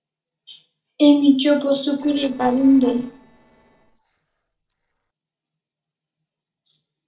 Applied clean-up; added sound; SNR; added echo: neural separator model SepFormer DNS4.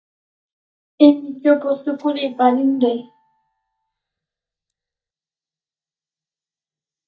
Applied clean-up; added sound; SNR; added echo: neural mask model DeepFilterNet 3.